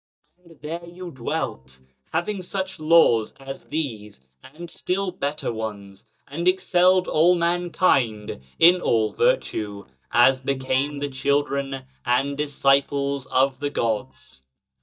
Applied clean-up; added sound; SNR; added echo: neural mask model DeepFilterNet 3.